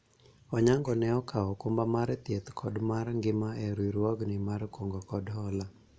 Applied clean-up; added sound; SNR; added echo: none; none; none; none.